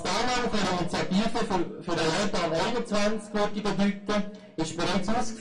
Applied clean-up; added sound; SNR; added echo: none; none; none; reverberation time 0.3 s.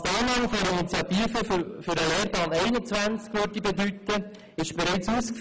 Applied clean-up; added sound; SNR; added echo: none; none; none; none.